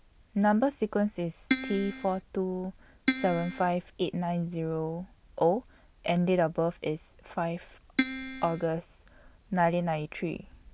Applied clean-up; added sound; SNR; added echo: none; Keyboard (musical); 3 dB; none.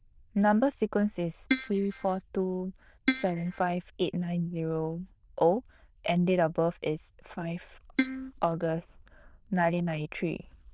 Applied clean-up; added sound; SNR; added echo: neural diffusion model UNIVERSE++.